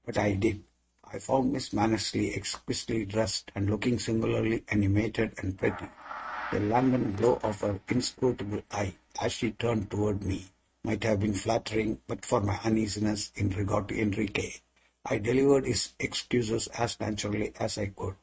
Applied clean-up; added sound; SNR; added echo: neural mask model RNNoise.